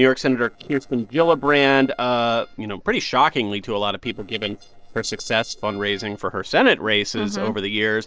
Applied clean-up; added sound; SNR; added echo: neural separator model SepFormer DNS4.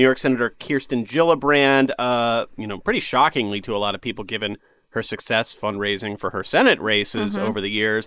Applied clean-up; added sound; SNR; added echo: neural mask model Resemble Enhance denoiser.